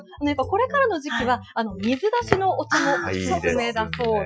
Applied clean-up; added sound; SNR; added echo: classical method Wiener filter.